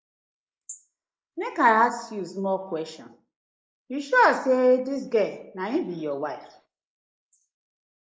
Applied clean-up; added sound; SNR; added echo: neural mask model Resemble Enhance denoiser.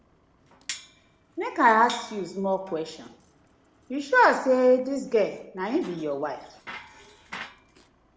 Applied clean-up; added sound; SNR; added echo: none; Bicycle; 19 dB; none.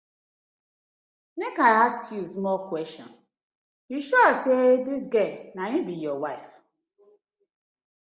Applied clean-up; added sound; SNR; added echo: none; none; none; none.